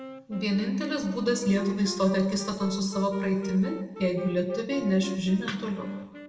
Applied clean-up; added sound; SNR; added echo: none; Wind instrument, woodwind instrument; 15 dB; reverberation time 1.2 s.